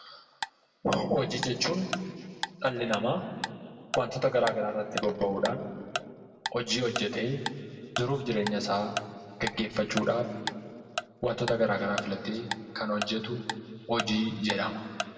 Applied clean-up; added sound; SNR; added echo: none; Tick-tock; 9 dB; reverberation time 2.0 s.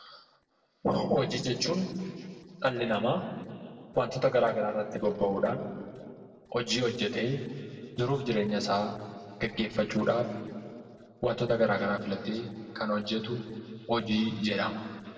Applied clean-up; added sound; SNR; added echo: neural separator model SepFormer DNS4.